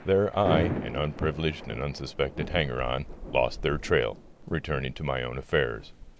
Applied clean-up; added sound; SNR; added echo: none; Thunder / Rain; 8 dB; none.